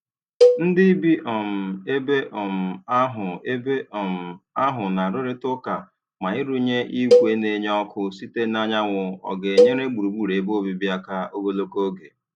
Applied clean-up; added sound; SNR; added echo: none; Cowbell; -2 dB; none.